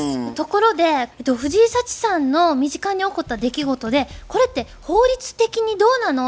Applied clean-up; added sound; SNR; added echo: none; Drum kit; 20 dB; none.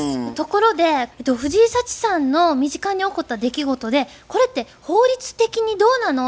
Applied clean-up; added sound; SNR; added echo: none; none; none; none.